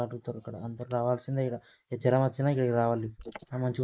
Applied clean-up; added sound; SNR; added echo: neural mask model Resemble Enhance denoiser.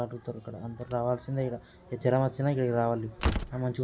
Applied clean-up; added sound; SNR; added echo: none; Slam; 8 dB; none.